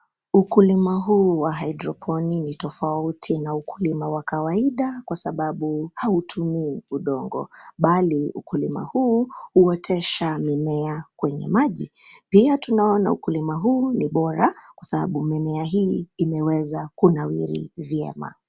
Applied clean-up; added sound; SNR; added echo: none; none; none; none.